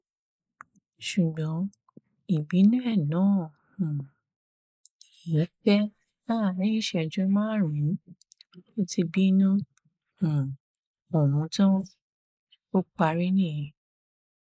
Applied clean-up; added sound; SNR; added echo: neural mask model Resemble Enhance denoiser.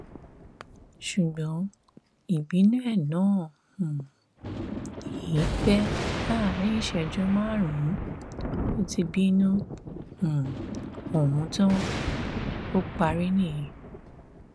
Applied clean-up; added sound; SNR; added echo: none; Thunder; 7 dB; none.